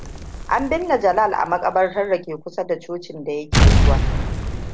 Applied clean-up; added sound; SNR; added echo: none; Explosion; -2 dB; none.